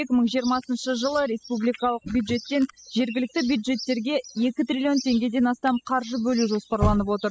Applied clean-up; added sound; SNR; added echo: classical method spectral subtraction.